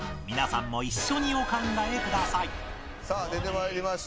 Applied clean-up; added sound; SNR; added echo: none; Wind + Chime; 10 dB; none.